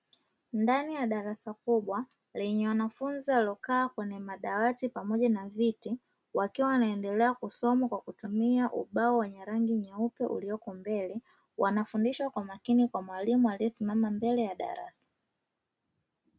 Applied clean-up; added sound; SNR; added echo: none; none; none; none.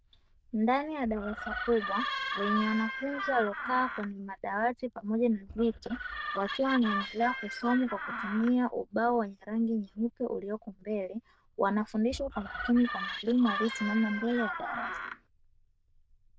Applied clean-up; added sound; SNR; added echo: neural diffusion model UNIVERSE++.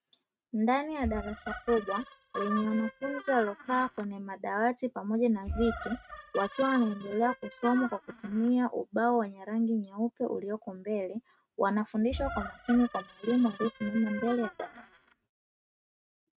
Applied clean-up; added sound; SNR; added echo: neural mask model RNNoise.